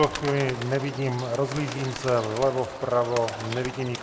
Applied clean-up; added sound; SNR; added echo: none; Bird; 11 dB; none.